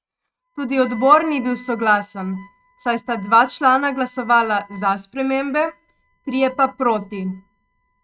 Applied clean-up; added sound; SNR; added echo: neural mask model RNNoise.